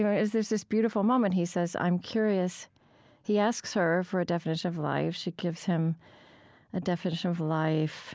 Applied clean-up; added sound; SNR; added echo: none; none; none; none.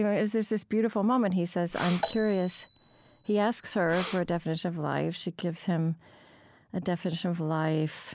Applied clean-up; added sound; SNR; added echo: none; Marimba, xylophone + Breathing; 5 dB; none.